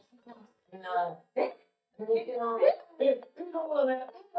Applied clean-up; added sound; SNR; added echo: neural mask model DeepFilterNet 3.